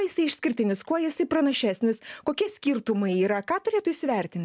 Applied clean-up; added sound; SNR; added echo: none; none; none; none.